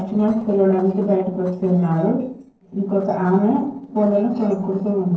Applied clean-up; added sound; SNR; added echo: neural separator model SepFormer DNS4.